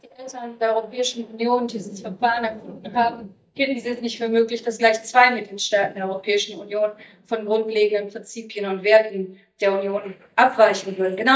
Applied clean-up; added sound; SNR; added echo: neural mask model DeepFilterNet 3.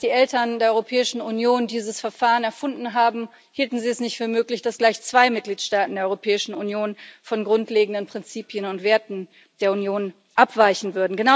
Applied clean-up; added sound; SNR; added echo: none; none; none; none.